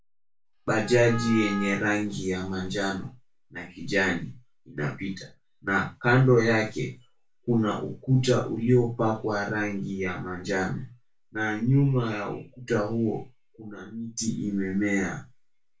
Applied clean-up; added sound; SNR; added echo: none; Wind instrument, woodwind instrument; 12 dB; reverberation time 0.2 s.